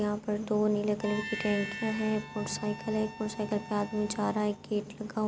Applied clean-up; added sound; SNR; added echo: none; Harmonica; 12 dB; none.